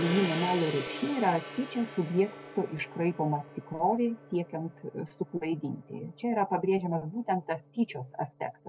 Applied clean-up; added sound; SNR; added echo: none; Gong; 12 dB; none.